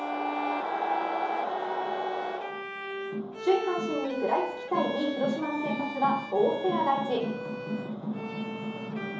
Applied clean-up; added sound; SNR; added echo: none; Bowed string instrument; 8 dB; reverberation time 2.8 s.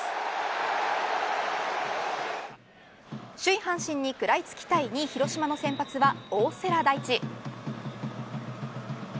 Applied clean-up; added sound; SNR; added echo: none; none; none; none.